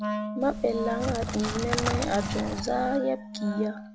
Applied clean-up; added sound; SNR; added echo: none; Wind instrument, woodwind instrument + Crackle; 3 dB; none.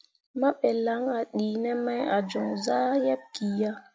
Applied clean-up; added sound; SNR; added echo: none; none; none; none.